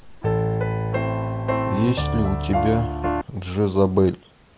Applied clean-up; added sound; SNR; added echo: none; Piano; -1 dB; none.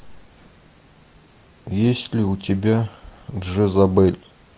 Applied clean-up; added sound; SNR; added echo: none; none; none; none.